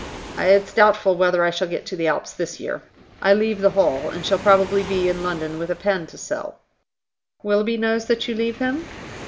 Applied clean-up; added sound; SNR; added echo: none; Waves, surf; 18 dB; none.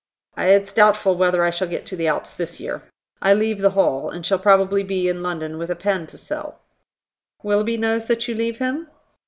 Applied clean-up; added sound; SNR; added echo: none; none; none; none.